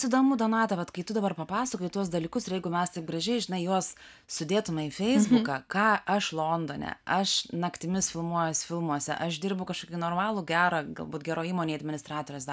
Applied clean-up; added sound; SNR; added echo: none; none; none; none.